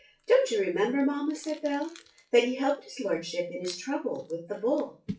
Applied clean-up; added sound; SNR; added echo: classical method WPE with log-MMSE.